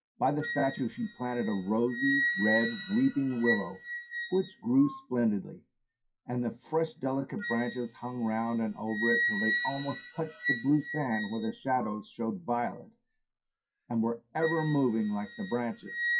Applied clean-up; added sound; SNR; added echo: classical method WPE with log-MMSE.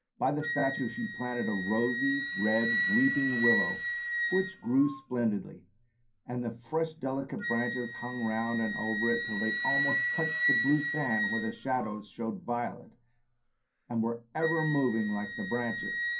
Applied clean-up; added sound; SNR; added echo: none; Wind instrument, woodwind instrument; 3 dB; reverberation time 0.3 s.